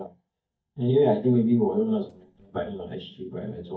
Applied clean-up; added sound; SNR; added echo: neural mask model DeepFilterNet 3.